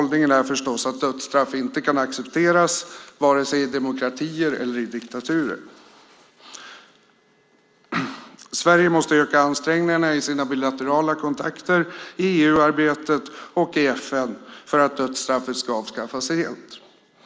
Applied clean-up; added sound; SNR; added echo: none; none; none; none.